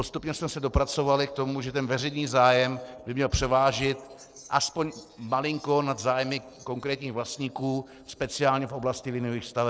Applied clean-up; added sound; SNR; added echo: neural separator model SepFormer DNS4.